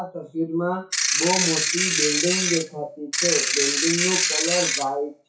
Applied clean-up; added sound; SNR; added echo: classical method WPE with log-MMSE.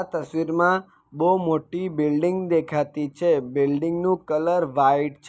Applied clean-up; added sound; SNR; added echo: none; none; none; none.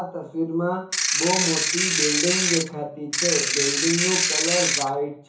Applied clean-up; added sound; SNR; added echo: none; Ratchet, pawl / Percussion; -3 dB; reverberation time 0.7 s.